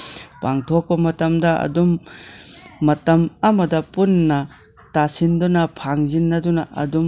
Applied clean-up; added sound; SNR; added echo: none; none; none; none.